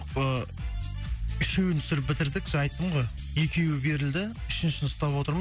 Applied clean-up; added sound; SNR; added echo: none; none; none; none.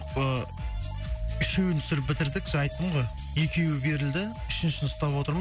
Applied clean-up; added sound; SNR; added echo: none; Alarm; 19 dB; none.